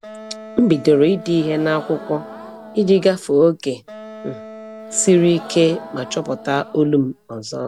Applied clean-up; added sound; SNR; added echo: none; Crowd / Gasp + Wind instrument, woodwind instrument; 17 dB; none.